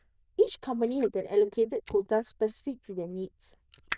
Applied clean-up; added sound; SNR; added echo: neural diffusion model UNIVERSE++.